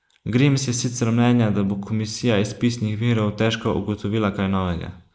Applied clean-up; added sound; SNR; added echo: neural mask model Resemble Enhance denoiser.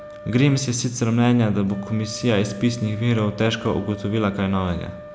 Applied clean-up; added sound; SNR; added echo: none; Wind instrument, woodwind instrument; 18 dB; none.